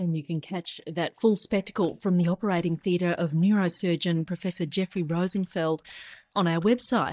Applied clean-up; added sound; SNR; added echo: neural mask model DeepFilterNet 3.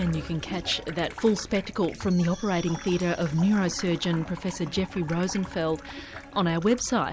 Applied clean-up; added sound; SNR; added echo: none; Sink (filling or washing) / Water tap, faucet + Bowed string instrument; 17 dB; none.